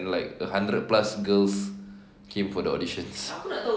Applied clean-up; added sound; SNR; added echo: none; none; none; none.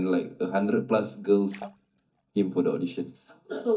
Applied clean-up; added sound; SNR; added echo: neural mask model DeepFilterNet 3.